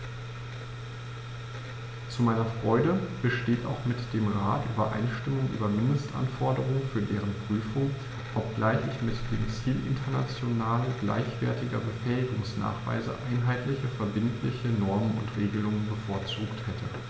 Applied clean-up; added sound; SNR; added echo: none; none; none; none.